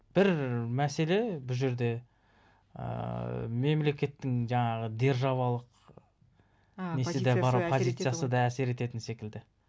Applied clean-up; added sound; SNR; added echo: none; none; none; none.